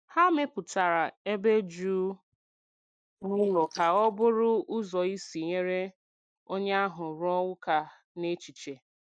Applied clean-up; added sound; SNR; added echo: neural mask model Resemble Enhance denoiser.